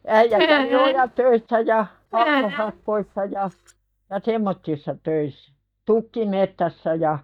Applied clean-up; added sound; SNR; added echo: neural mask model DeepFilterNet 3.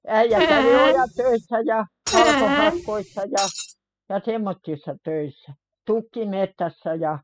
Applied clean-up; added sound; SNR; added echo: classical method spectral subtraction.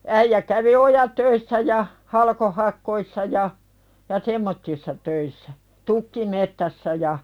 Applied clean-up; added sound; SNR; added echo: none; none; none; none.